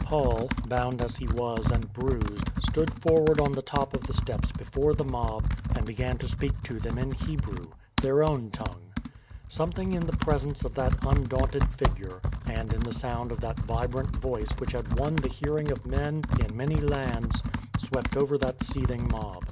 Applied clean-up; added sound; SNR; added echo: none; Computer keyboard; 0 dB; none.